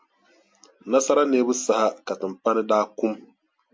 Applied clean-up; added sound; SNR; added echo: none; none; none; none.